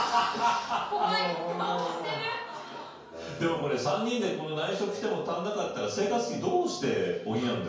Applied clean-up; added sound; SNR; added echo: none; none; none; reverberation time 0.5 s.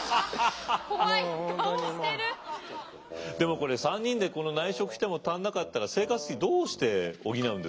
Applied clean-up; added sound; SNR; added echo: none; none; none; none.